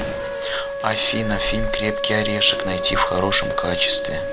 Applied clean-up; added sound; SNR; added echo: none; Slam + Wind instrument, woodwind instrument; 4 dB; none.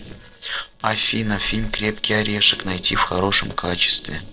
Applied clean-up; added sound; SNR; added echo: neural separator model SepFormer DNS4.